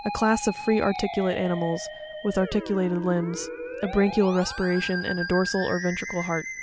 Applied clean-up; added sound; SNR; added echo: none; Musical instrument; 9 dB; none.